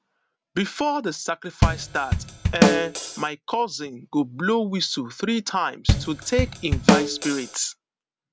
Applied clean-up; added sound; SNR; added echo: none; Drum kit; -5 dB; none.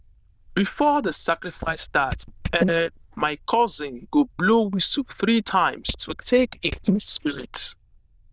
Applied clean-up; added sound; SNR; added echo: neural diffusion model UNIVERSE++.